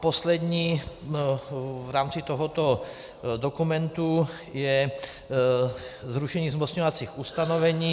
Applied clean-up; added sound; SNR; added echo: none; none; none; none.